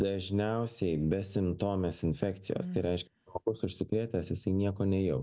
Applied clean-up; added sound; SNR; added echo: none; none; none; none.